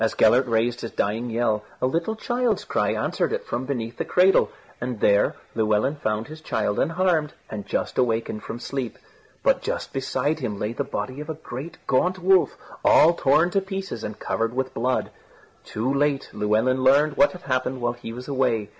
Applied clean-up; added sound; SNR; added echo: none; none; none; none.